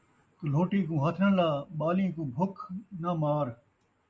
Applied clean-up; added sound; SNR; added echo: none; none; none; none.